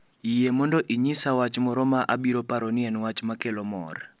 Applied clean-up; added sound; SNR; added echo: none; none; none; none.